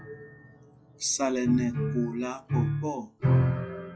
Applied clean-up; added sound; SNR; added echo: classical method log-MMSE.